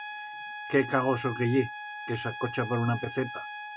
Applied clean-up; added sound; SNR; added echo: none; Trumpet; 9 dB; none.